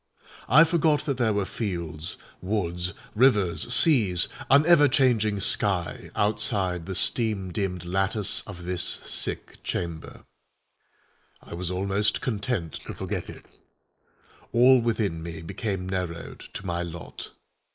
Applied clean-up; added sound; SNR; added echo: neural mask model Resemble Enhance denoiser.